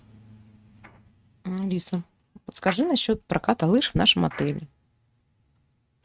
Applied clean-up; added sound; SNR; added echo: neural mask model RNNoise.